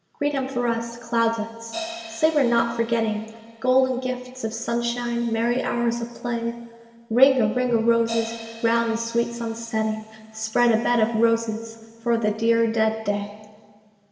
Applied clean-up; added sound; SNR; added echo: none; Crash cymbal; 20 dB; reverberation time 2.4 s.